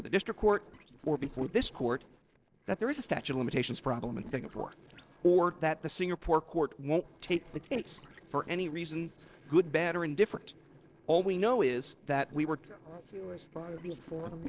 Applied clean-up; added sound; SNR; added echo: neural separator model SepFormer DNS4.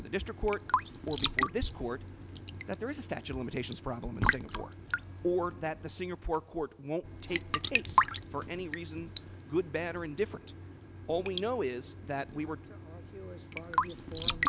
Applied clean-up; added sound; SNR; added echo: none; Raindrop / Drip / Trickle, dribble; -3 dB; none.